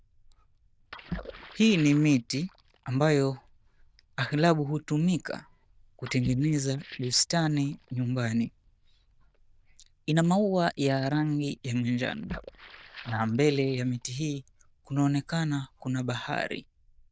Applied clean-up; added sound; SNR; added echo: neural diffusion model UNIVERSE++.